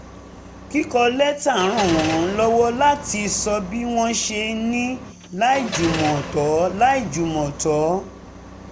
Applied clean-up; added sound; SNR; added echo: none; Car; 12 dB; none.